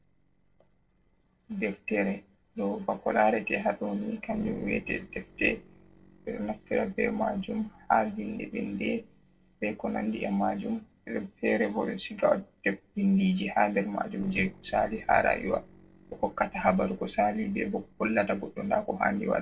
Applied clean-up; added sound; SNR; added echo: neural separator model SepFormer DNS4.